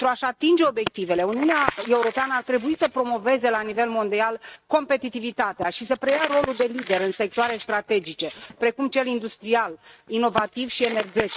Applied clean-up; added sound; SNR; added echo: neural mask model RNNoise.